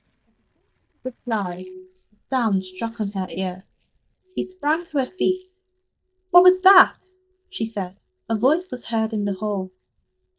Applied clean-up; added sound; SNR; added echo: neural mask model DeepFilterNet 3.